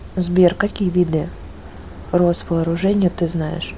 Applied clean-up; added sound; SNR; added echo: none; none; none; none.